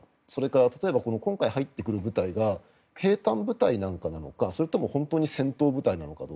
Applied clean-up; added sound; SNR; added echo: none; none; none; none.